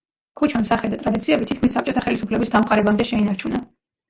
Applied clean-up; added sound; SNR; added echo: none; none; none; none.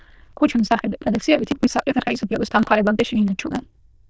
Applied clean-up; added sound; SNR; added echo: neural diffusion model UNIVERSE++.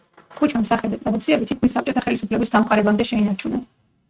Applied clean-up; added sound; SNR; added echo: neural mask model RNNoise.